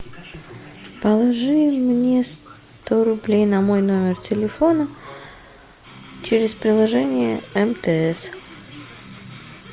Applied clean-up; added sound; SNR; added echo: none; none; none; none.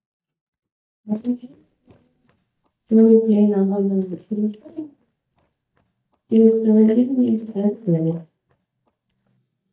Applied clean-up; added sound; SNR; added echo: neural mask model DeepFilterNet 3.